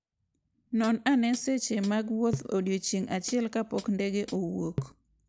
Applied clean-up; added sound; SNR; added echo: none; Hi-hat; 13 dB; none.